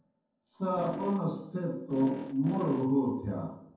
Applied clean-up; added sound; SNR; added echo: neural separator model SepFormer DNS4.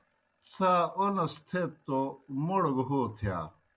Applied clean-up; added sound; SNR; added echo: none; none; none; none.